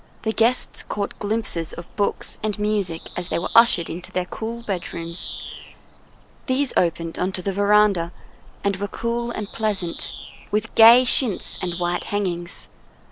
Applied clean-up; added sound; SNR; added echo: none; Bird vocalization, bird call, bird song; 16 dB; none.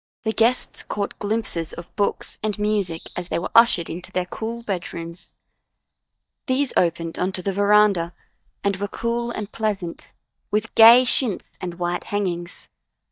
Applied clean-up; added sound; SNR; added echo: neural mask model DeepFilterNet 3.